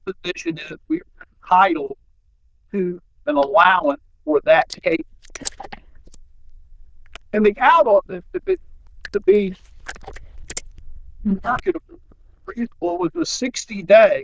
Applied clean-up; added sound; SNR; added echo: neural diffusion model UNIVERSE++.